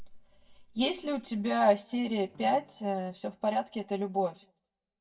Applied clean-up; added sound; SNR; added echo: neural mask model DeepFilterNet 3.